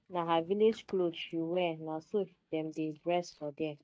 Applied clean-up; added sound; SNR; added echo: neural mask model DeepFilterNet 3.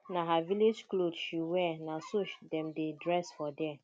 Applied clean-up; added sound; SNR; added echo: none; none; none; none.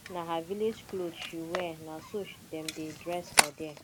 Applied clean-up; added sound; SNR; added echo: none; Camera; -1 dB; none.